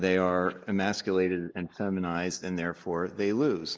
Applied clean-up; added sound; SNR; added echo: neural mask model Resemble Enhance denoiser.